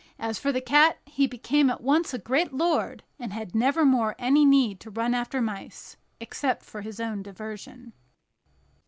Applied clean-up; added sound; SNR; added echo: none; none; none; none.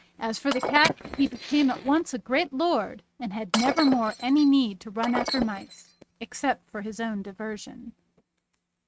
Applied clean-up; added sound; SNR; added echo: neural mask model RNNoise.